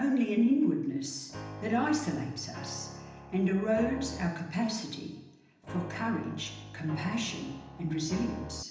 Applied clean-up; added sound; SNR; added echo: none; Piano; 11 dB; reverberation time 0.9 s.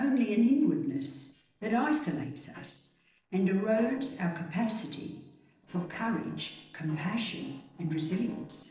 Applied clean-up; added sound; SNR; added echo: neural separator model SepFormer DNS4.